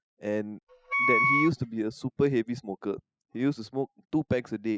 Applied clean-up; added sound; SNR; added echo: classical method spectral subtraction.